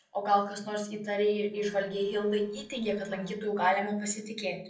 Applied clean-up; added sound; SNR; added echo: neural separator model SepFormer DNS4.